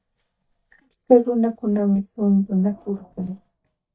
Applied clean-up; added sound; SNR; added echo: neural mask model DeepFilterNet 3.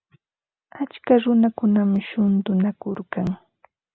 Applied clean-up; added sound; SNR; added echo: none; none; none; none.